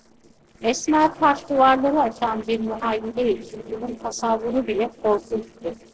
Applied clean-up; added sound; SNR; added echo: neural separator model SepFormer DNS4.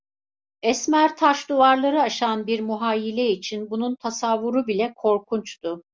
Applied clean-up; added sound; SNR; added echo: none; none; none; none.